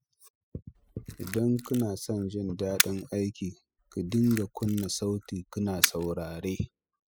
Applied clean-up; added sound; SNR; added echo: classical method spectral subtraction.